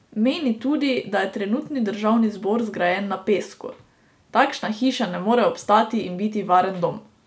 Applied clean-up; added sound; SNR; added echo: none; none; none; none.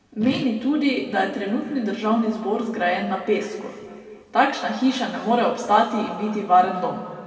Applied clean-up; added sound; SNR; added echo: none; Fart; 17 dB; reverberation time 1.9 s.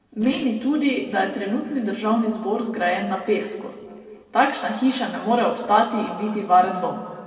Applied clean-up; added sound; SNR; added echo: neural separator model SepFormer DNS4.